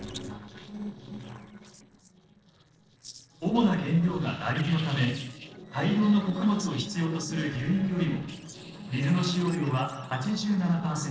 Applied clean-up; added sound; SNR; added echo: neural separator model SepFormer DNS4.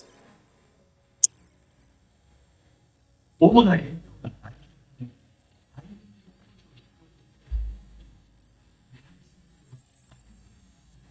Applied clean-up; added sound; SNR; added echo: neural mask model DeepFilterNet 3.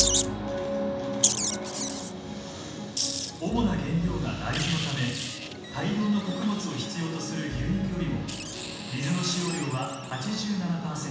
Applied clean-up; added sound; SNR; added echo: none; Wild animals; 5 dB; reverberation time 1.1 s.